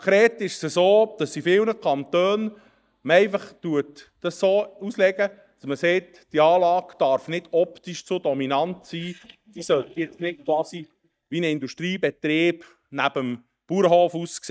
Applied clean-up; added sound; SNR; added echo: neural mask model DeepFilterNet 3.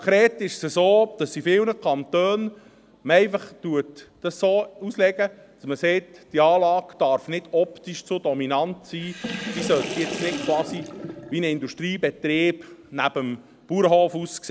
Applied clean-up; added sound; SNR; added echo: none; Sink (filling or washing) / Water; 10 dB; none.